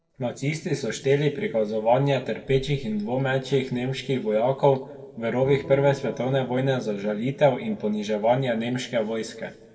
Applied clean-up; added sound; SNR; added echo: neural separator model SepFormer DNS4.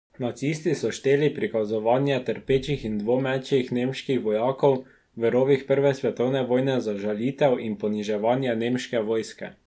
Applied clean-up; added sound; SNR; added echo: none; none; none; none.